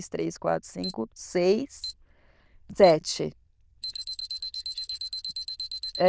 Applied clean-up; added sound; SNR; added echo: neural diffusion model UNIVERSE++.